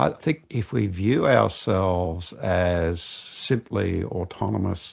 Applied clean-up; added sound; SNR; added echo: none; none; none; none.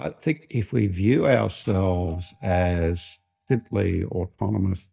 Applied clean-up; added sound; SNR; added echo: neural mask model DeepFilterNet 3.